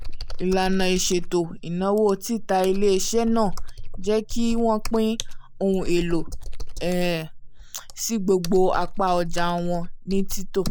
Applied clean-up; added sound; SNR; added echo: neural mask model Resemble Enhance denoiser.